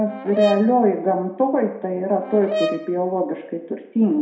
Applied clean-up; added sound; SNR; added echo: none; Brass instrument; 9 dB; reverberation time 0.6 s.